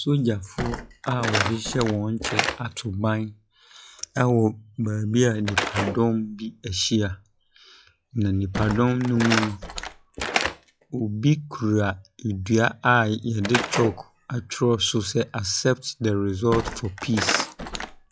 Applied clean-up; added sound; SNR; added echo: classical method log-MMSE.